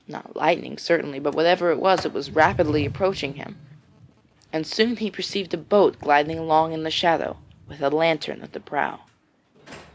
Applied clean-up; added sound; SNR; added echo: none; Sliding door; 17 dB; none.